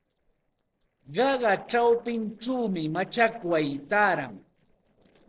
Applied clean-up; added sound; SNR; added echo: neural separator model SepFormer DNS4.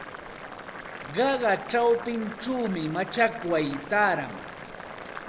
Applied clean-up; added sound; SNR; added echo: none; Boiling; 12 dB; none.